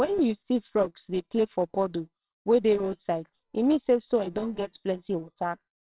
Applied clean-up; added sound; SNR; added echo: neural separator model SepFormer WHAMR!.